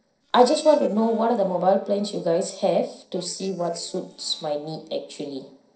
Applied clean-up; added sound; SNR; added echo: neural separator model SepFormer DNS4.